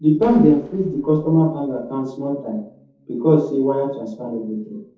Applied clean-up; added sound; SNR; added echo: neural separator model SepFormer DNS4.